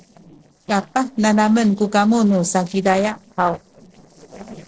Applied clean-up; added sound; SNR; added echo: neural separator model SepFormer DNS4.